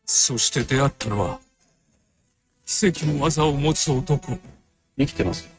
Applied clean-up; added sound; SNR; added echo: neural mask model RNNoise.